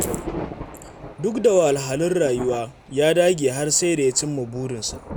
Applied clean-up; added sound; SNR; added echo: none; Thunder; 13 dB; none.